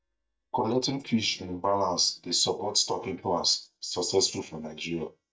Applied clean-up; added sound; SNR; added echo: neural mask model DeepFilterNet 3.